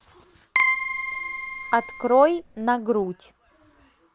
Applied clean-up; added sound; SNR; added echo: none; Keyboard (musical); 2 dB; none.